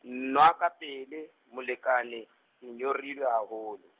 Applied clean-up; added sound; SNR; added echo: none; none; none; none.